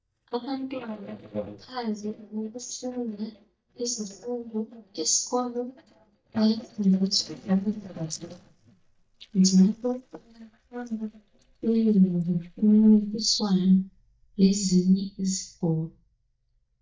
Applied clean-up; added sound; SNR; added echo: neural mask model DeepFilterNet 3.